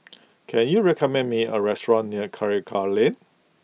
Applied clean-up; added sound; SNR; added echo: none; none; none; none.